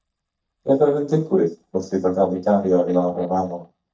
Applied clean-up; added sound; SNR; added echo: neural mask model DeepFilterNet 3.